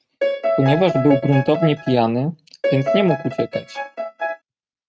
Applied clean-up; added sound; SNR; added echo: neural mask model RNNoise.